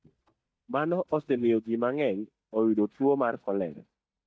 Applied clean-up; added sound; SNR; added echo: neural mask model DeepFilterNet 3.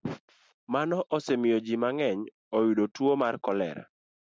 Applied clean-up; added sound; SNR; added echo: none; none; none; none.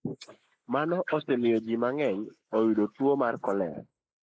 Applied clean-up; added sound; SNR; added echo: neural mask model Resemble Enhance denoiser.